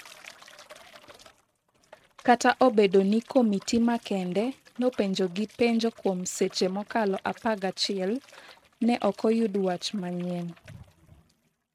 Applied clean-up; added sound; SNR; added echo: neural mask model RNNoise.